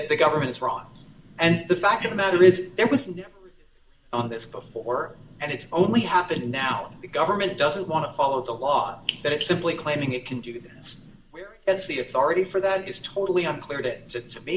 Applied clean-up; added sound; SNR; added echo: none; none; none; reverberation time 0.4 s.